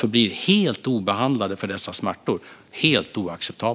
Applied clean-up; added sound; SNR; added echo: none; none; none; none.